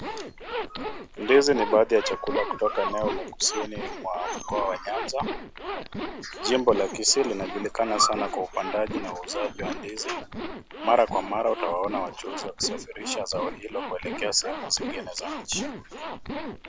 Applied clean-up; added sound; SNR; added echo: none; Zipper (clothing); 7 dB; none.